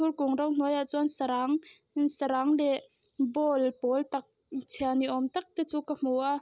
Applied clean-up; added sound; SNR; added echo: none; none; none; none.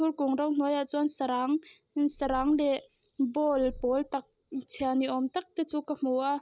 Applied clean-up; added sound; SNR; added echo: none; Purr; 19 dB; none.